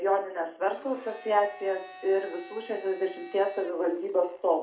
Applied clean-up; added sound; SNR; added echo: none; Domestic sounds, home sounds; 20 dB; reverberation time 0.4 s.